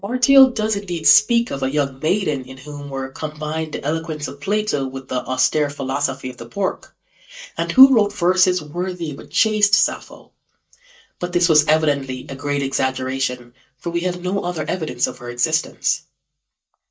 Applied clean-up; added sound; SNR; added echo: neural mask model DeepFilterNet 3.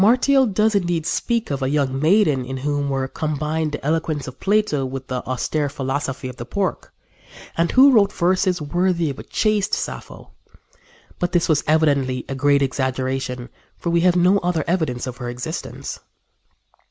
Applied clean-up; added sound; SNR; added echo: none; none; none; none.